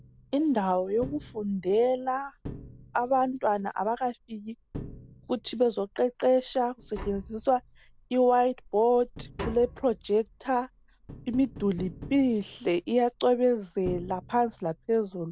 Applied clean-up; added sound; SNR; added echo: none; Tap; 17 dB; none.